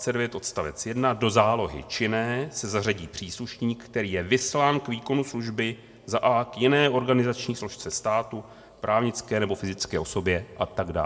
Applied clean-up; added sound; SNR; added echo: none; none; none; reverberation time 0.6 s.